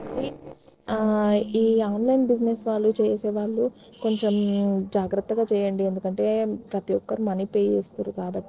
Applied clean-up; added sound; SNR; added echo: neural separator model SepFormer DNS4.